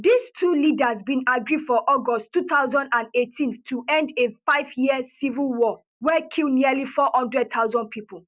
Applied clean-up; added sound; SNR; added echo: none; none; none; none.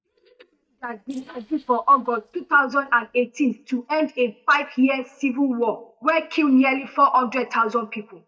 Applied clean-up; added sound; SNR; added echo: neural mask model DeepFilterNet 3.